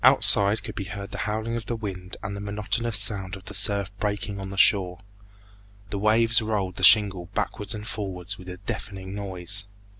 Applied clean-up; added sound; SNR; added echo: none; none; none; none.